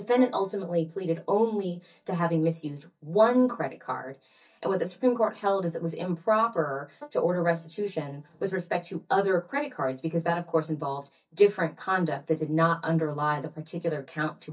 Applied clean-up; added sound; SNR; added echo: neural mask model DeepFilterNet 3.